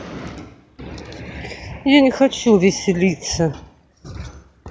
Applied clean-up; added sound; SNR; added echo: none; none; none; none.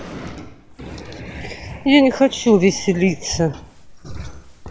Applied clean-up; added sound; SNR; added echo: none; Crumpling, crinkling; 19 dB; none.